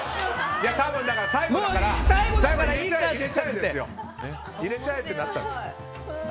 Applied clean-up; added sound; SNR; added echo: none; Wind; -3 dB; none.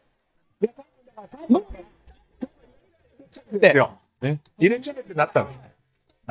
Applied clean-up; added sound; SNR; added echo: neural mask model DeepFilterNet 3.